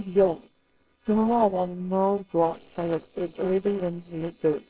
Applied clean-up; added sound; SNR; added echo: neural separator model SepFormer WHAMR!.